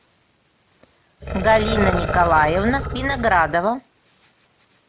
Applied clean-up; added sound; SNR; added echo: none; Growling; 6 dB; none.